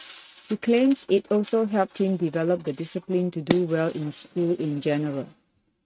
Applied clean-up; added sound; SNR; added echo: neural mask model RNNoise.